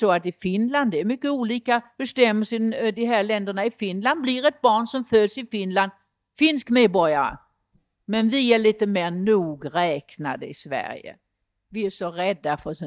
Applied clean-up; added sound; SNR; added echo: neural mask model DeepFilterNet 3.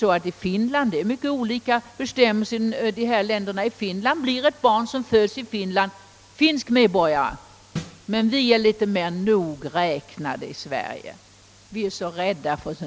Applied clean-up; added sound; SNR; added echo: none; Snare drum; 14 dB; none.